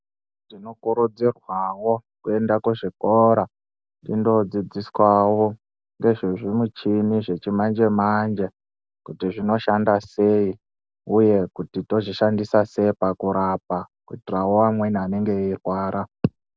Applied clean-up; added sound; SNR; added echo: none; none; none; none.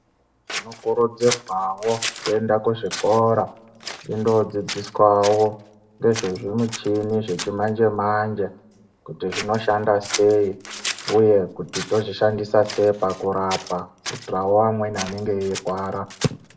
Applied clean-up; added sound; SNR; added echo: none; Scissors; 14 dB; reverberation time 0.4 s.